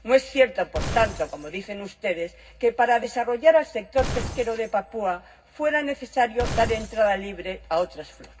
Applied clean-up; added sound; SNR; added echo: none; Glass; 8 dB; reverberation time 0.4 s.